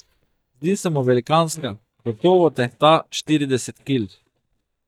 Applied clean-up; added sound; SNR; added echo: neural mask model DeepFilterNet 3.